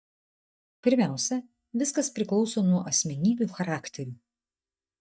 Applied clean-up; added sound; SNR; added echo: neural mask model DeepFilterNet 3.